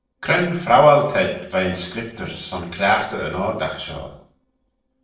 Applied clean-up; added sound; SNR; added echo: neural separator model SepFormer DNS4.